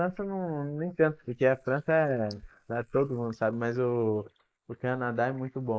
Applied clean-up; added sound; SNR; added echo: neural mask model Resemble Enhance denoiser.